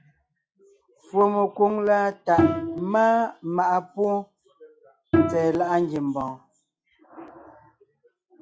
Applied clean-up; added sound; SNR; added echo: classical method log-MMSE.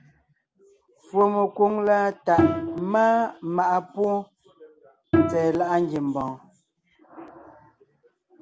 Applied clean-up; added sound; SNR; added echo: none; Bowed string instrument; 3 dB; none.